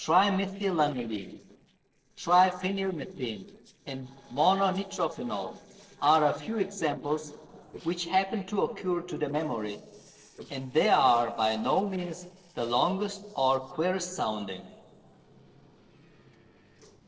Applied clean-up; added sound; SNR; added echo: neural separator model SepFormer DNS4.